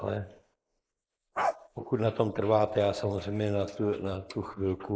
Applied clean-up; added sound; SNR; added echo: neural mask model Resemble Enhance denoiser.